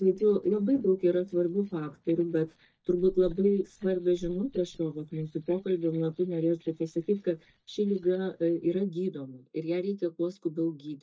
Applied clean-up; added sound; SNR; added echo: neural mask model DeepFilterNet 3.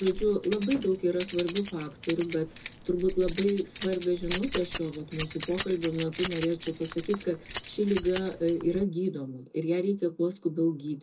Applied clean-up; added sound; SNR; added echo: none; Keys jangling; 7 dB; reverberation time 0.2 s.